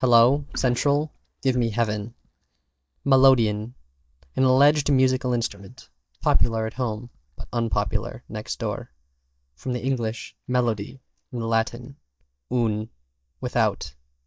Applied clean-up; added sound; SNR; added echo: neural mask model DeepFilterNet 3.